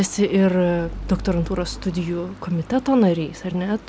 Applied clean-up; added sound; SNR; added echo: none; Stream; 14 dB; none.